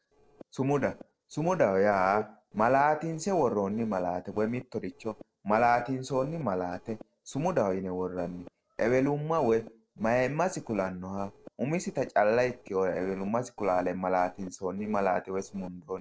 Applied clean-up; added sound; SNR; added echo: neural separator model SepFormer DNS4.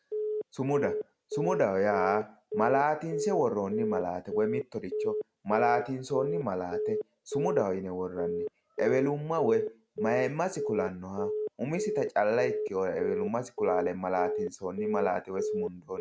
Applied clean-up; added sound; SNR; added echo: none; Telephone; 3 dB; none.